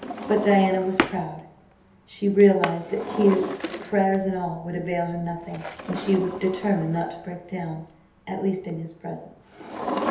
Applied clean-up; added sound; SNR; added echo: none; Drawer open or close; 9 dB; reverberation time 0.8 s.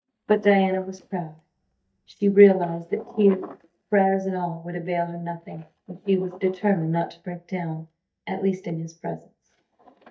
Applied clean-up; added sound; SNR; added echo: neural mask model DeepFilterNet 3.